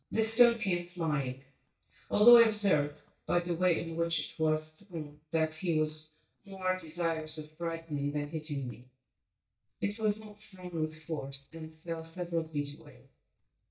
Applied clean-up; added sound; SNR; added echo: neural mask model DeepFilterNet 3.